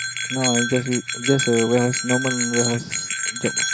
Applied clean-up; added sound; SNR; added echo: none; Bell; 2 dB; none.